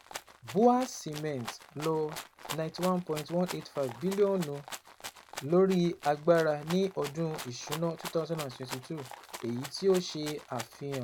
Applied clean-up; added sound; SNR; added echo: none; Rattle (instrument); 14 dB; none.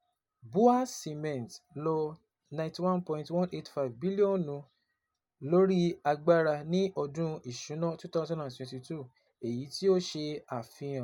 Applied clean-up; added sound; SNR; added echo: none; none; none; none.